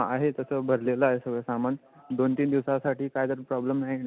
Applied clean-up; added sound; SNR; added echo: none; none; none; none.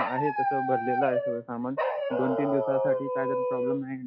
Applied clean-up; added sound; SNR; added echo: classical method log-MMSE.